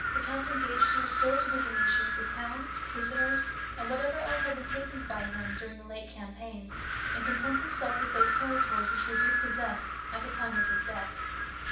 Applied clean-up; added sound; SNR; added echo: none; Wind; -4 dB; reverberation time 0.6 s.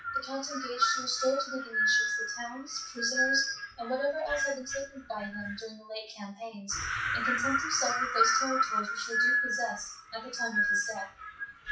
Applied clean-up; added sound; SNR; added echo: classical method WPE with log-MMSE.